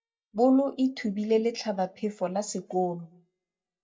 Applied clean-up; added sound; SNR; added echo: neural mask model DeepFilterNet 3.